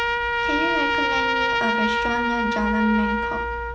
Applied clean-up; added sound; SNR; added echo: none; Trumpet; -4 dB; none.